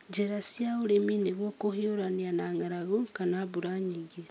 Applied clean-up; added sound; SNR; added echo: none; none; none; none.